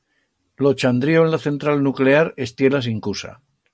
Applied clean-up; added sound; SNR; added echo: none; none; none; none.